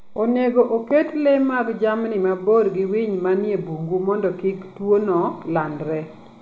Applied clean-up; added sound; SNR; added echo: none; none; none; none.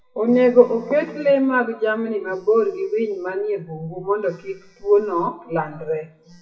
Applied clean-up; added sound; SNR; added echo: classical method WPE with log-MMSE.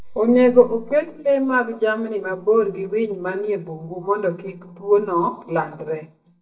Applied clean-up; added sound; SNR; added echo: neural mask model DeepFilterNet 3.